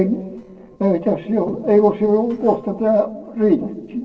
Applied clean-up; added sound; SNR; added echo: neural separator model SepFormer DNS4.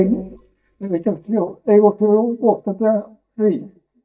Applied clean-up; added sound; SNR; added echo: neural mask model DeepFilterNet 3.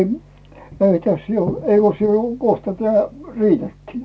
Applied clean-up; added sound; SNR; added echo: none; none; none; none.